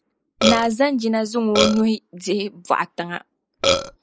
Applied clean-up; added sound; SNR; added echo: neural mask model Resemble Enhance denoiser.